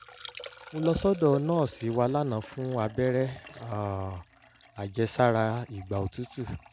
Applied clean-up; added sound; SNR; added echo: none; Liquid; 17 dB; none.